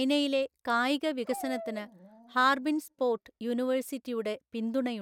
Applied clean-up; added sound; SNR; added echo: neural mask model RNNoise.